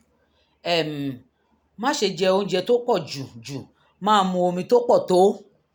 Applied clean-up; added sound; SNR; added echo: none; none; none; none.